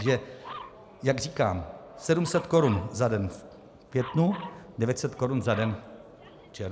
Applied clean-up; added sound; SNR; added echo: none; Dog; 18 dB; none.